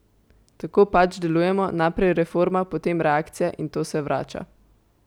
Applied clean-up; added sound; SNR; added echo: none; none; none; none.